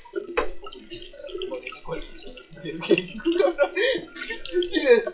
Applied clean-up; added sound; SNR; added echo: classical method WPE with log-MMSE.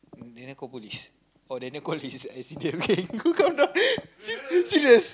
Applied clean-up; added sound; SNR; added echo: none; none; none; none.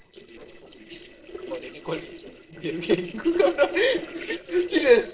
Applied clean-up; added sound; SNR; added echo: neural separator model SepFormer DNS4.